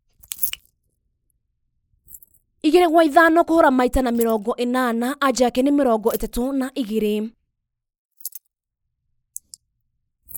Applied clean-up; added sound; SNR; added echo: neural mask model Resemble Enhance denoiser.